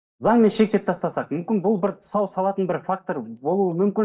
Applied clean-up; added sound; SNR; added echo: neural mask model DeepFilterNet 3.